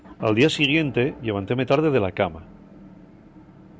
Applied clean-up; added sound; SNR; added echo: none; Motor vehicle (road) / Engine; 20 dB; none.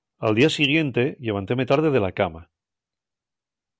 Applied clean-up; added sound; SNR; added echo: none; none; none; none.